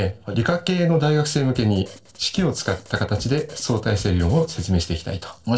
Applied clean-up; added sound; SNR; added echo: neural separator model SepFormer DNS4.